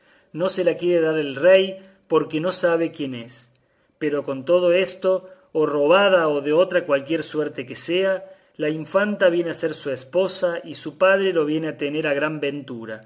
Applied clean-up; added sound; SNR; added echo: none; none; none; none.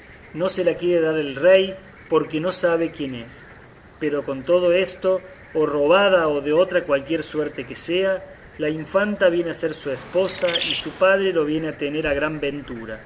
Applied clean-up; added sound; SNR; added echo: none; Cricket + Bird; 15 dB; none.